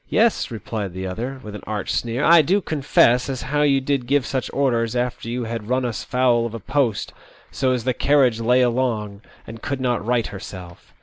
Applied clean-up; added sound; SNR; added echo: none; none; none; none.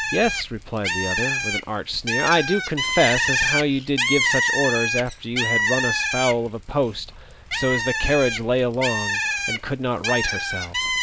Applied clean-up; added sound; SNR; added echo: none; Bird; 1 dB; none.